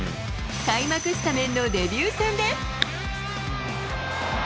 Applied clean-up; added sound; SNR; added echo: none; none; none; none.